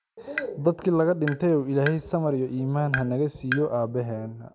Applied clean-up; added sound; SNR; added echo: none; Tap; 12 dB; none.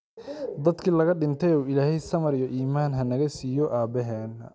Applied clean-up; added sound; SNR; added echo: none; none; none; none.